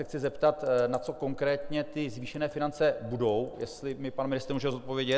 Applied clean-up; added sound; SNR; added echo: none; Computer keyboard; 14 dB; none.